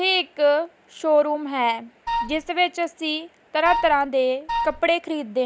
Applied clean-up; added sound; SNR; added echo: none; Wind instrument, woodwind instrument; 5 dB; none.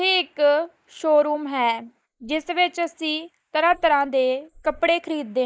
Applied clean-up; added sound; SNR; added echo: neural mask model Resemble Enhance denoiser.